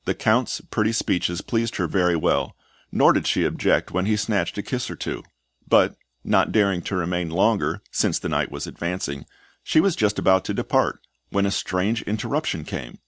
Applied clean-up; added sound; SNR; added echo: none; none; none; none.